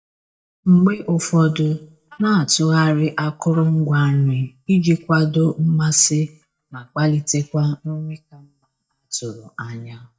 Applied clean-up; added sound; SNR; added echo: neural mask model DeepFilterNet 3.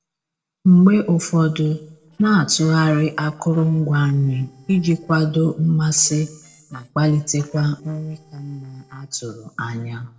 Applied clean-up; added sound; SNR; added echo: neural separator model SepFormer DNS4.